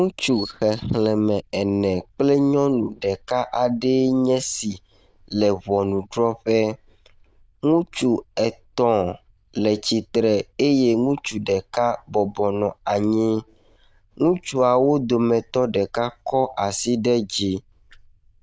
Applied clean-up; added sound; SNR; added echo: neural diffusion model UNIVERSE++.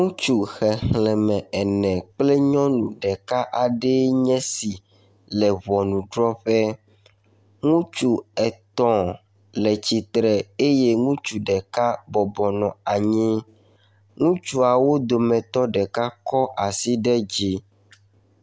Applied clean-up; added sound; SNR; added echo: none; none; none; none.